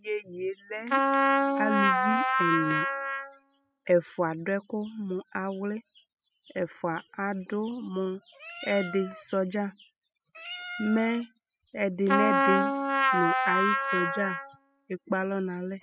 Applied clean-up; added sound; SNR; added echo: classical method spectral subtraction.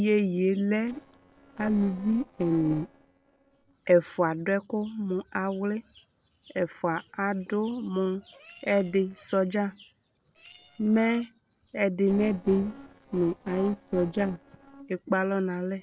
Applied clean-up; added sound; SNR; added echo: neural separator model SepFormer DNS4.